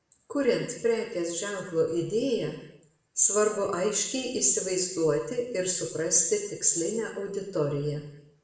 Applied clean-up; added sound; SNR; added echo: none; none; none; reverberation time 0.8 s.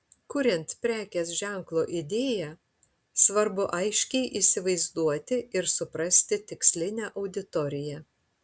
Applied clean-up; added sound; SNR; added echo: none; none; none; none.